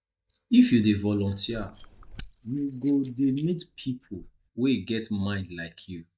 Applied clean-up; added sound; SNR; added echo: neural mask model DeepFilterNet 3.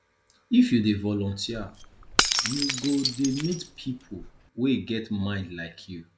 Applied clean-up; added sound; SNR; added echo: none; Shatter / Crushing; 3 dB; reverberation time 0.4 s.